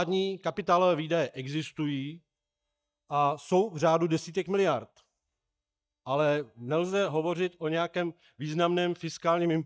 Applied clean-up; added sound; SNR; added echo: neural mask model DeepFilterNet 3.